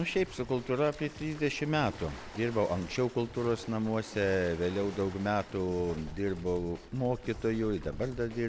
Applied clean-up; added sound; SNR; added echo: none; Waves, surf + Drum / Drum kit; 15 dB; none.